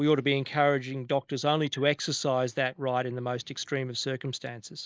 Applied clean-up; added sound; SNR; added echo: neural mask model Resemble Enhance denoiser.